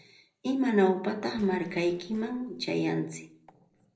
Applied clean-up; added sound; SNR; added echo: neural separator model SepFormer DNS4.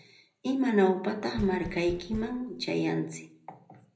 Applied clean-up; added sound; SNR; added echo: none; Knock; 13 dB; reverberation time 0.5 s.